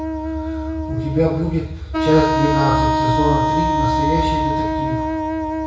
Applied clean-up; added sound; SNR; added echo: none; Wind instrument, woodwind instrument; -1 dB; reverberation time 0.6 s.